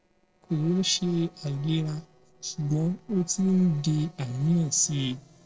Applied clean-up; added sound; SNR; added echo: neural separator model SepFormer DNS4.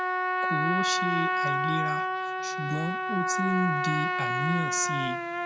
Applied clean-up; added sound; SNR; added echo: none; Trumpet; -4 dB; reverberation time 0.7 s.